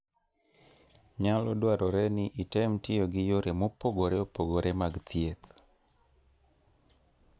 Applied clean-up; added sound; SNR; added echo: none; none; none; none.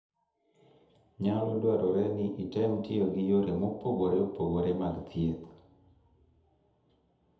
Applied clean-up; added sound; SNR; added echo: none; none; none; reverberation time 0.7 s.